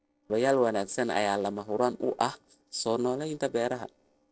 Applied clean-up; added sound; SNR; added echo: neural separator model SepFormer DNS4.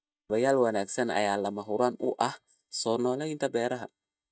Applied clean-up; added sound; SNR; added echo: neural mask model DeepFilterNet 3.